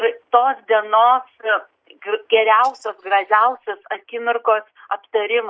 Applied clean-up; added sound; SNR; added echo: neural mask model DeepFilterNet 3.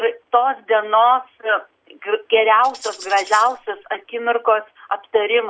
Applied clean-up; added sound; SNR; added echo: none; Tambourine; 18 dB; none.